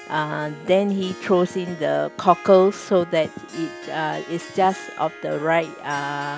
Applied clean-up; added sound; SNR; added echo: none; Harp; 17 dB; none.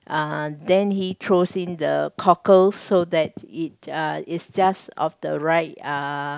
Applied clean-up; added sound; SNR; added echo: none; none; none; none.